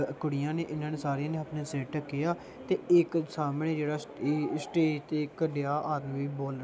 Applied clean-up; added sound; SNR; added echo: none; none; none; none.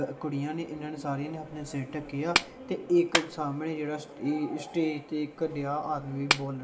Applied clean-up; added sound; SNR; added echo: none; Clapping; 5 dB; reverberation time 0.7 s.